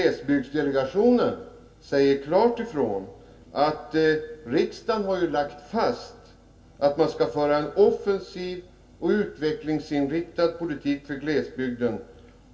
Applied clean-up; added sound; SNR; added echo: none; none; none; reverberation time 0.2 s.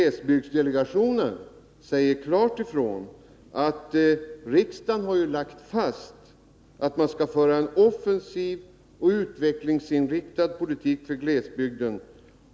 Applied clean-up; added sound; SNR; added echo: none; none; none; none.